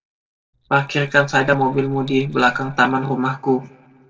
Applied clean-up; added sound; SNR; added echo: neural separator model SepFormer DNS4.